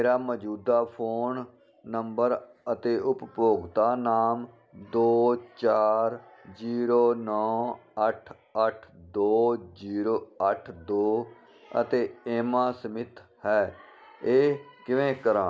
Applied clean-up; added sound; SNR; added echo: none; none; none; none.